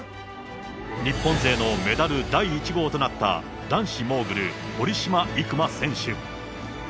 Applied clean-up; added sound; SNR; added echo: none; none; none; none.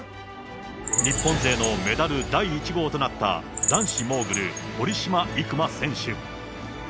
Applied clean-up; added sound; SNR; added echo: none; Bird vocalization, bird call, bird song; 4 dB; none.